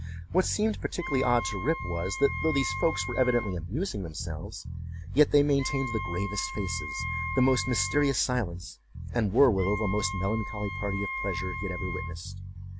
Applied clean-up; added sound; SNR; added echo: none; Bass guitar + Wind instrument, woodwind instrument; 7 dB; none.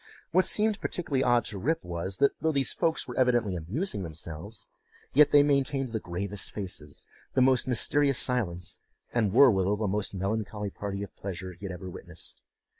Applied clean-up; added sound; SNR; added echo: neural mask model Resemble Enhance denoiser.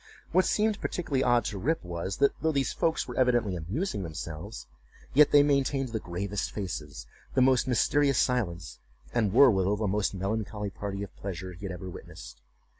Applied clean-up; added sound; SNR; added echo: none; none; none; none.